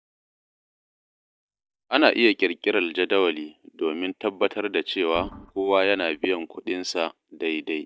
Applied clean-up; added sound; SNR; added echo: neural mask model DeepFilterNet 3.